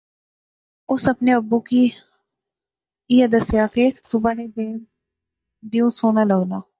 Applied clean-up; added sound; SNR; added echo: neural mask model DeepFilterNet 3.